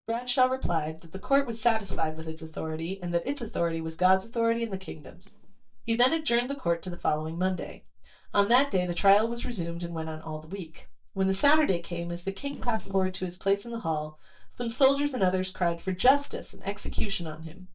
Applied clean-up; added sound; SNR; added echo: neural mask model DeepFilterNet 3.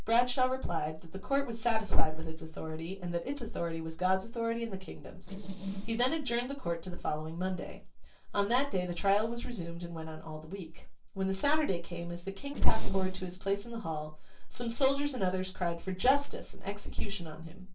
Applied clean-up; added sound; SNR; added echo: neural separator model SepFormer DNS4.